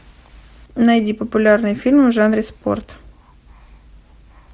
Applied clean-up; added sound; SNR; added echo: none; none; none; none.